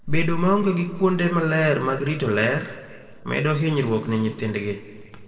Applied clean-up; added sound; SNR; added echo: neural separator model SepFormer DNS4.